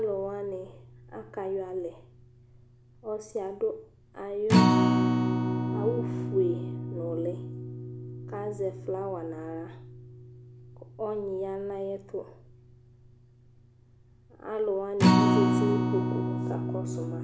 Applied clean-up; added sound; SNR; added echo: none; Acoustic guitar; -5 dB; none.